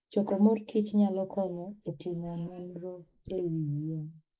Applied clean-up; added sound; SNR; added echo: neural mask model Resemble Enhance denoiser.